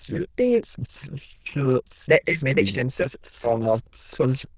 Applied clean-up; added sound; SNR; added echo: neural diffusion model UNIVERSE++.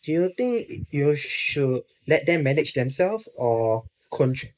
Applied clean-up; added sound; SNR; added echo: neural mask model Resemble Enhance denoiser.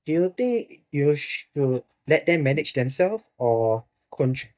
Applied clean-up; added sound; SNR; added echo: neural mask model DeepFilterNet 3.